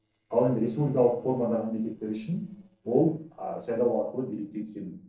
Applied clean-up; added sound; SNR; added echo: neural separator model SepFormer DNS4.